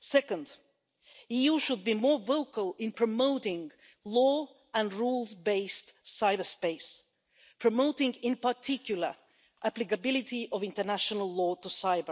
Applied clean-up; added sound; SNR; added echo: none; none; none; none.